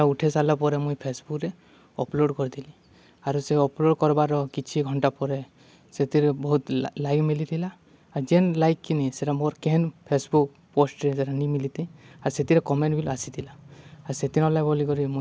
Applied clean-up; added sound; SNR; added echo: none; none; none; none.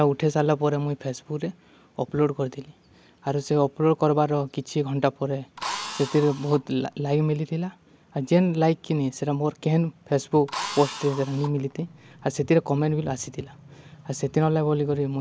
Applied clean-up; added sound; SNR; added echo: none; Drill; 11 dB; none.